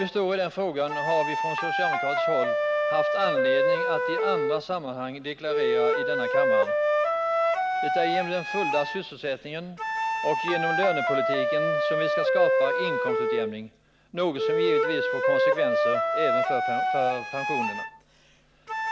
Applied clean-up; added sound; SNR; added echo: none; Wind instrument, woodwind instrument; -5 dB; none.